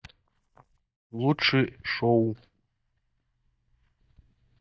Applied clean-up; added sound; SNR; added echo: neural mask model DeepFilterNet 3.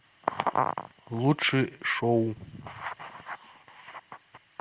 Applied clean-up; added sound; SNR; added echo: none; none; none; none.